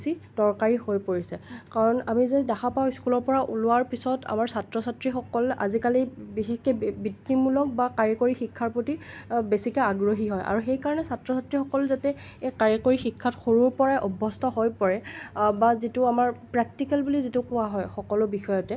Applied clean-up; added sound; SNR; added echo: none; none; none; none.